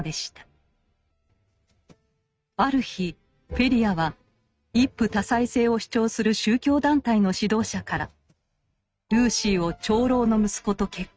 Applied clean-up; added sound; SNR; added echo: neural mask model RNNoise.